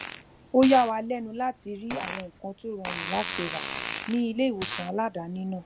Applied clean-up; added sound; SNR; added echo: none; Fart; 7 dB; none.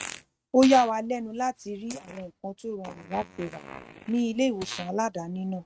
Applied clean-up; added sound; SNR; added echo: neural mask model RNNoise.